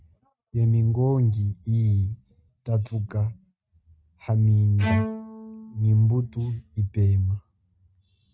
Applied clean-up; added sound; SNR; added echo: neural mask model RNNoise.